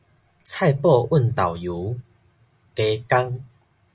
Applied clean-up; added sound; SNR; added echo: none; none; none; none.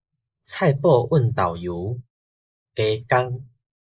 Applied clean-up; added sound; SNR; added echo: neural mask model Resemble Enhance denoiser.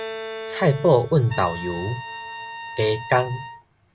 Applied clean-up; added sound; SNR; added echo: none; Bowed string instrument + Trumpet; 11 dB; none.